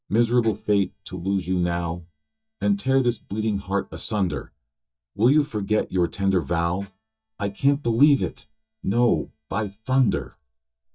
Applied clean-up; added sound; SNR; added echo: neural mask model DeepFilterNet 3.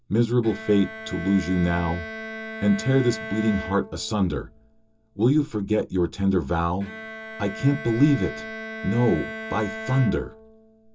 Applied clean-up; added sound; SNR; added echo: none; Bowed string instrument; 12 dB; reverberation time 0.2 s.